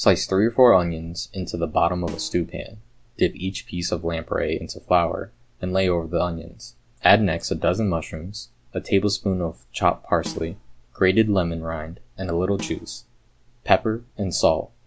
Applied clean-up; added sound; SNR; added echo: none; Snare drum; 17 dB; none.